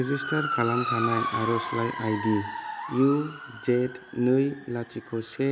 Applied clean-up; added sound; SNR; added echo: none; Motor vehicle (road) / Siren; 6 dB; none.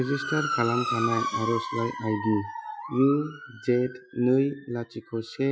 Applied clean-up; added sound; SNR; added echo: classical method Wiener filter.